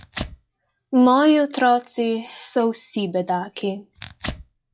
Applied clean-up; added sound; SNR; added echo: classical method log-MMSE.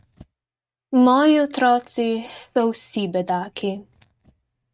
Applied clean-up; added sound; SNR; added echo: neural mask model RNNoise.